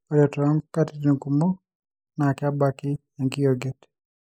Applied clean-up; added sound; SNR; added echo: neural mask model Resemble Enhance denoiser.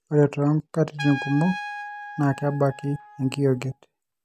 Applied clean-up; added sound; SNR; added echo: none; Trumpet; 14 dB; none.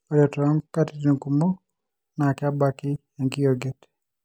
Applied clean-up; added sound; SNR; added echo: none; none; none; none.